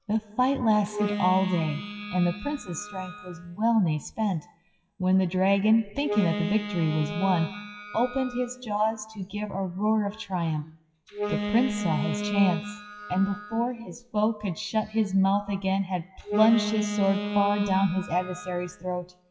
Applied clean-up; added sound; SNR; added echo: classical method WPE with log-MMSE.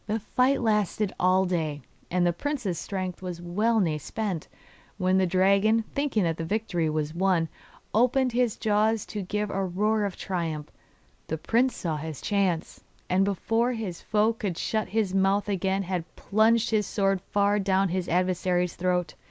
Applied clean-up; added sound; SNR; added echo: none; none; none; none.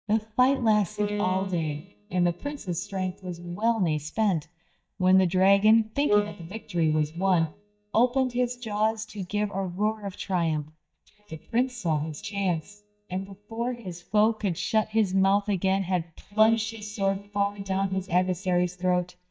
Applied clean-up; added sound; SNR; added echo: neural mask model DeepFilterNet 3.